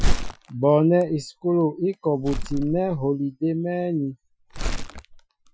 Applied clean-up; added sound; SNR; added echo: classical method Wiener filter.